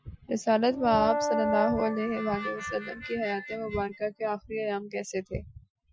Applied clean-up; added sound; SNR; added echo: classical method Wiener filter.